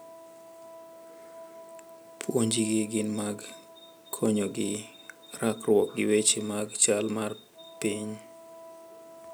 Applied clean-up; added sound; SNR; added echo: none; Wind instrument, woodwind instrument; 20 dB; none.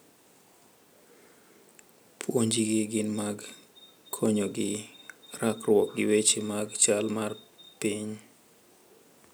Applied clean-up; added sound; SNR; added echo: none; none; none; none.